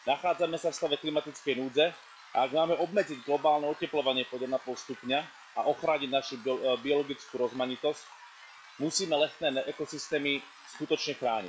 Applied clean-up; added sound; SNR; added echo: classical method log-MMSE.